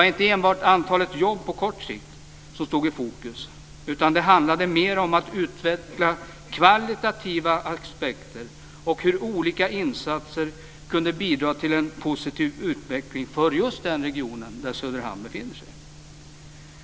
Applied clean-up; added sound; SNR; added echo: none; none; none; none.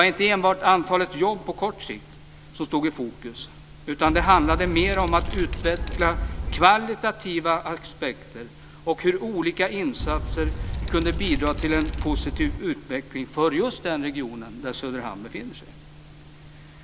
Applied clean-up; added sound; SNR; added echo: none; Wind; 3 dB; none.